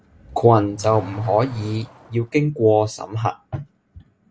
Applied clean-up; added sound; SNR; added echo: none; Accelerating, revving, vroom / Car; 19 dB; none.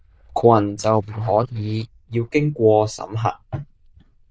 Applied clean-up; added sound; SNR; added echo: neural diffusion model UNIVERSE++.